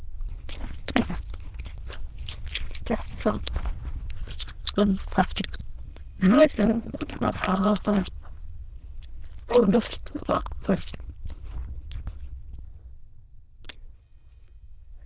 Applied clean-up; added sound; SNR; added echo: neural diffusion model UNIVERSE++.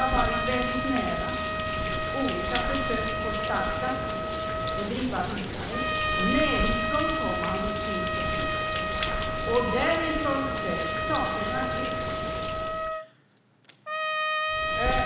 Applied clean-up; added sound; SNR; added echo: none; Rain + Trumpet; -3 dB; none.